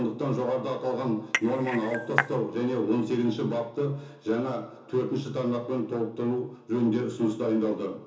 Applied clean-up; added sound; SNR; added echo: none; Cutlery, silverware / Dishes, pots, and pans / Chink, clink; 2 dB; reverberation time 0.7 s.